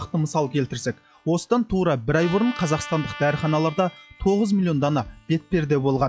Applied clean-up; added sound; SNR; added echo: classical method log-MMSE.